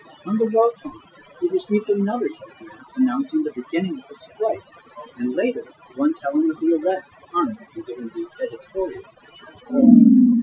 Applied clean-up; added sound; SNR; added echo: classical method Wiener filter.